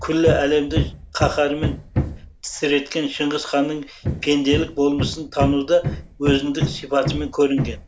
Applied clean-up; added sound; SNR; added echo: none; Hammer; 5 dB; none.